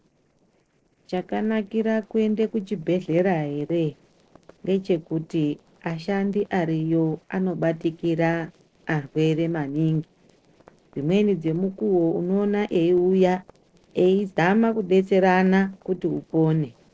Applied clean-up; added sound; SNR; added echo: neural separator model SepFormer DNS4.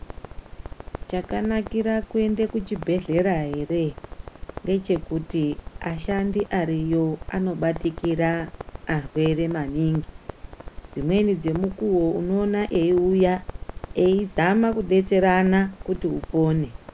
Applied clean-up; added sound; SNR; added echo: none; Crackle; 14 dB; none.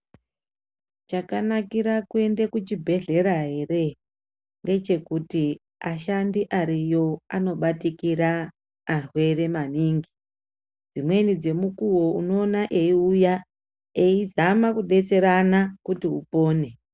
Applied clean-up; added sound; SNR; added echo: none; none; none; none.